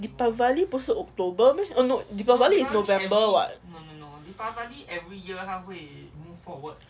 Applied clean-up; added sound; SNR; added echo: none; none; none; none.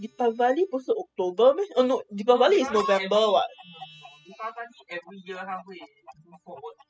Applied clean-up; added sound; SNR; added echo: classical method spectral subtraction.